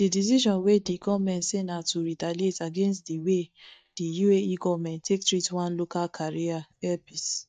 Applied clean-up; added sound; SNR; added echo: neural mask model DeepFilterNet 3.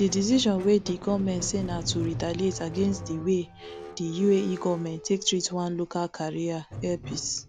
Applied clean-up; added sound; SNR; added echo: none; Squeak; 12 dB; none.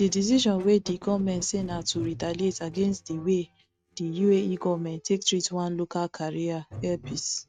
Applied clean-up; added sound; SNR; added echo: neural mask model RNNoise.